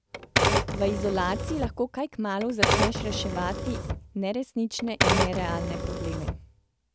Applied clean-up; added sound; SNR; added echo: none; Typewriter; -2 dB; none.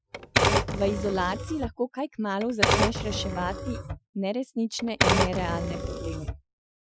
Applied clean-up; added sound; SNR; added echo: classical method Wiener filter.